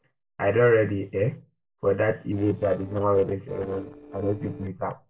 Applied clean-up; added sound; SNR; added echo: neural separator model SepFormer DNS4.